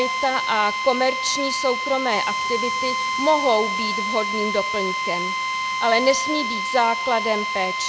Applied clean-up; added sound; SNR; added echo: none; Drill; 1 dB; none.